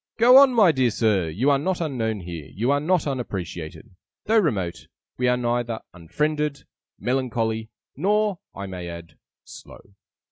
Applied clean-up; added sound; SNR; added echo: none; none; none; none.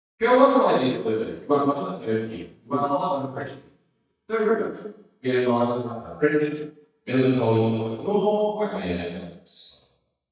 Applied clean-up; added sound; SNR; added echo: neural mask model DeepFilterNet 3.